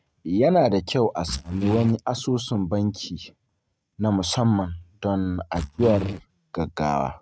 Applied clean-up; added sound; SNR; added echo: neural mask model RNNoise.